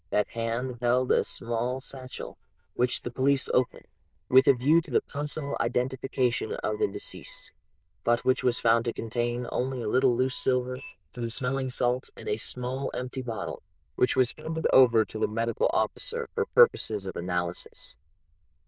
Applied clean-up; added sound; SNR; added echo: neural diffusion model UNIVERSE++.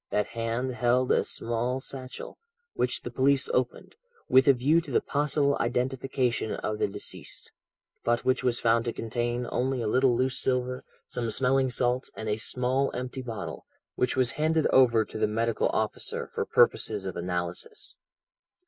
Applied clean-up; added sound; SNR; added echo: neural mask model Resemble Enhance denoiser.